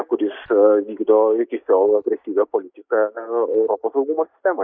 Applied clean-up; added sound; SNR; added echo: neural mask model DeepFilterNet 3.